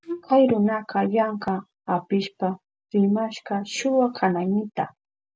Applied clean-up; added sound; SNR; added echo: none; Wind instrument, woodwind instrument; 12 dB; none.